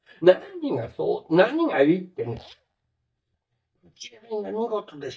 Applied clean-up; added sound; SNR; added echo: neural mask model DeepFilterNet 3.